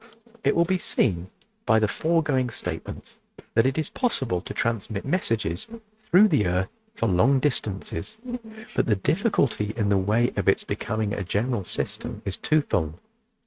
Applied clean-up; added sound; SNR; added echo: neural mask model RNNoise.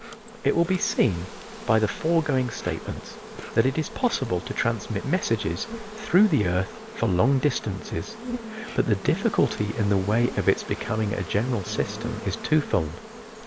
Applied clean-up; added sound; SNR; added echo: none; Insect; 12 dB; none.